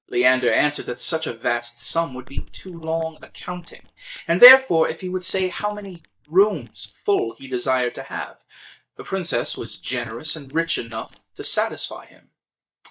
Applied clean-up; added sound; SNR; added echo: neural mask model DeepFilterNet 3.